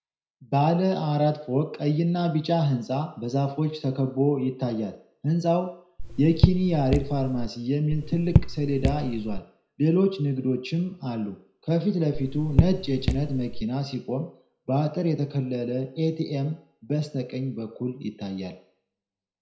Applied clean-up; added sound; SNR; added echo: none; Raindrop / Drip; -1 dB; reverberation time 0.5 s.